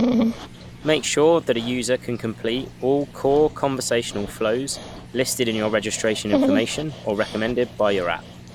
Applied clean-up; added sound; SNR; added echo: none; Dog; 6 dB; none.